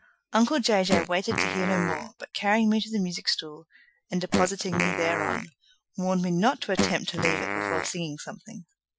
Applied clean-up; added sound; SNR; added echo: classical method Wiener filter.